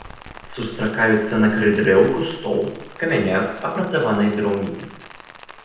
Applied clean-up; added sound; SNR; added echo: none; Rain; 19 dB; reverberation time 0.9 s.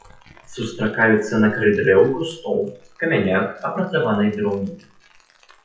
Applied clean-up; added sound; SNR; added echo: classical method WPE with log-MMSE.